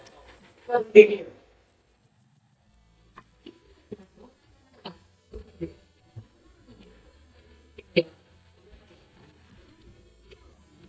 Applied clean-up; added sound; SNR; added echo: neural mask model DeepFilterNet 3.